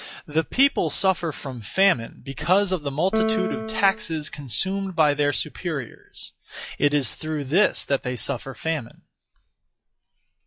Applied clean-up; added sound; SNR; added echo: classical method log-MMSE.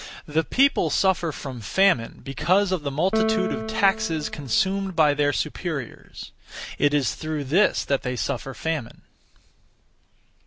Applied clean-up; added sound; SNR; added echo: none; Piano; 6 dB; none.